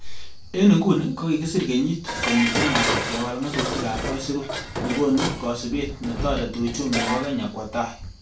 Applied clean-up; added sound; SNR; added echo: none; Dishes, pots, and pans; 5 dB; reverberation time 0.3 s.